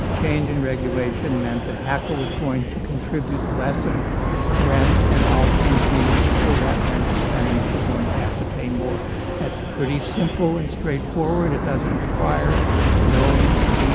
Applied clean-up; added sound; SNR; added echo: none; Aircraft; -4 dB; none.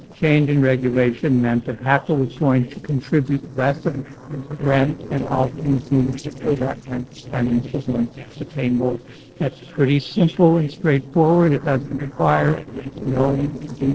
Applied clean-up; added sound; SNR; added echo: neural separator model SepFormer DNS4.